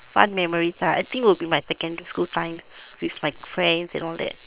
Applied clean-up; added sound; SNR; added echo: neural separator model SepFormer WHAM!.